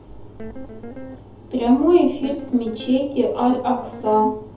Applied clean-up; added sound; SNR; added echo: none; Guitar; 17 dB; reverberation time 0.5 s.